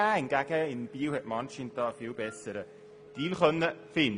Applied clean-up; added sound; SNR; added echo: none; Wind instrument, woodwind instrument + Wind instrument, woodwind instrument; 19 dB; none.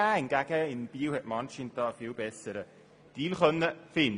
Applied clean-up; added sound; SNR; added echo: none; none; none; none.